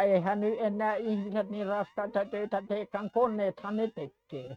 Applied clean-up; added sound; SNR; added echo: neural mask model RNNoise.